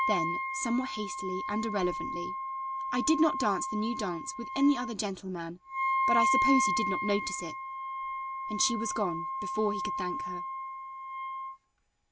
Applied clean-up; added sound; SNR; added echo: none; Wind instrument, woodwind instrument; 0 dB; none.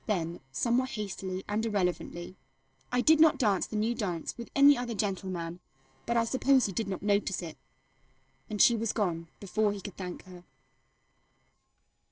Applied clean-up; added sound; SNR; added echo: neural separator model SepFormer DNS4.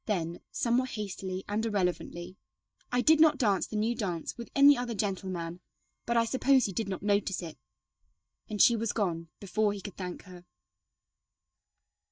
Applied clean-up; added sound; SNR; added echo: neural mask model DeepFilterNet 3.